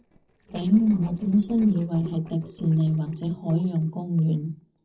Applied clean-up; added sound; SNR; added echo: neural separator model SepFormer DNS4.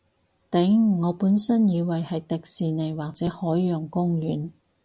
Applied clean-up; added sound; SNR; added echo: none; none; none; none.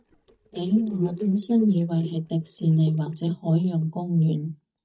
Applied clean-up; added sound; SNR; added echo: neural mask model DeepFilterNet 3.